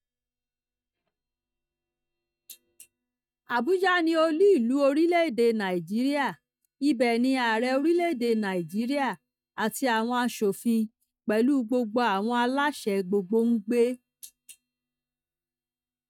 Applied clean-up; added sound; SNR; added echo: neural mask model DeepFilterNet 3.